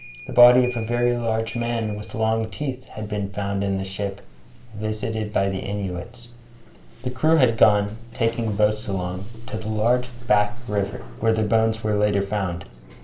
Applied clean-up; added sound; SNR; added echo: none; Sliding door; 19 dB; reverberation time 0.3 s.